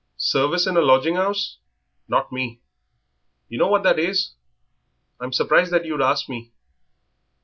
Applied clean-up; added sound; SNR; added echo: none; none; none; none.